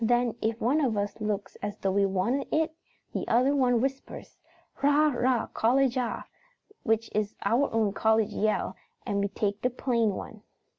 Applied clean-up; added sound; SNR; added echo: none; none; none; none.